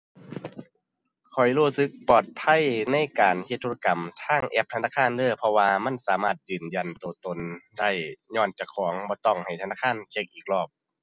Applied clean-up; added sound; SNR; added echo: none; none; none; none.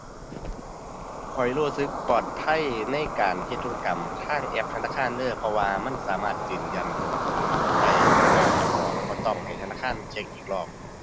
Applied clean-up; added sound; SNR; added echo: none; Cricket; -2 dB; none.